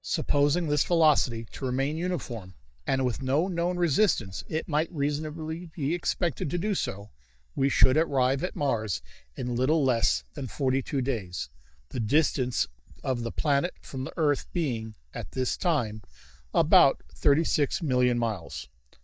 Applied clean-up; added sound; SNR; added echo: neural mask model DeepFilterNet 3.